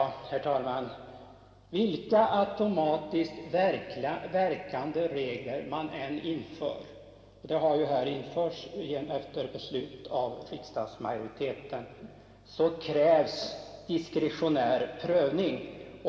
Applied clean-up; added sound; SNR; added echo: none; none; none; reverberation time 2.2 s.